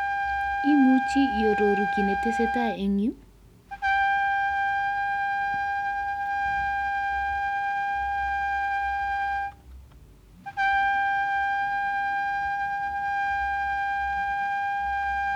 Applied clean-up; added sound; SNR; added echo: none; Trumpet; -5 dB; none.